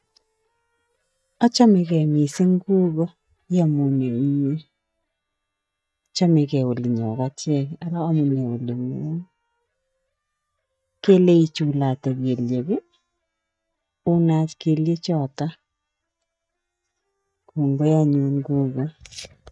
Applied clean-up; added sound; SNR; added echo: neural mask model DeepFilterNet 3.